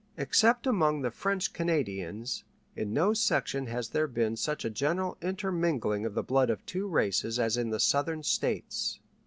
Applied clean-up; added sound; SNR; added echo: none; none; none; none.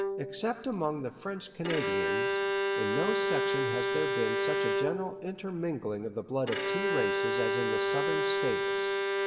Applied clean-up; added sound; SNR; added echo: none; Bowed string instrument; -3 dB; reverberation time 2.0 s.